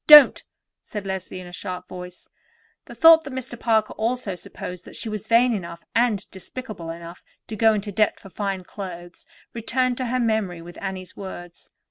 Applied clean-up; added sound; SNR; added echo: none; none; none; none.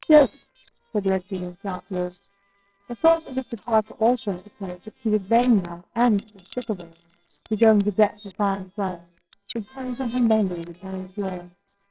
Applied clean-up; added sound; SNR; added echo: neural separator model SepFormer WHAMR!.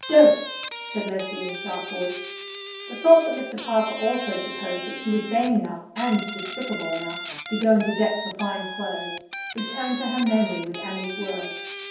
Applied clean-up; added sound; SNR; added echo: none; Guitar; 10 dB; reverberation time 0.7 s.